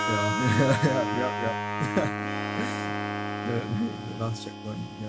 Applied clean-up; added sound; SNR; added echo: none; Wind instrument, woodwind instrument + Harmonica; 1 dB; none.